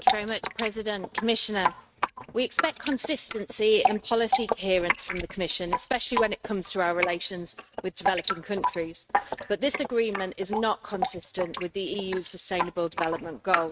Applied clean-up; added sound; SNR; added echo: neural mask model RNNoise.